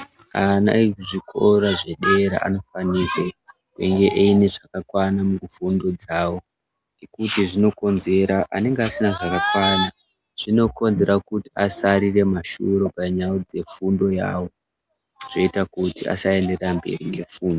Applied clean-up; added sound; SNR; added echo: none; none; none; none.